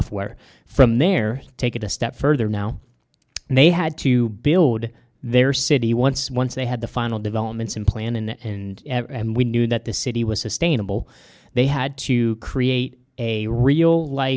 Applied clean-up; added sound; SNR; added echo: none; none; none; none.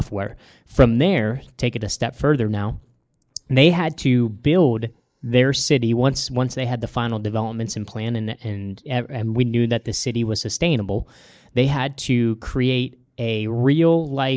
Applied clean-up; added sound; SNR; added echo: neural mask model Resemble Enhance denoiser.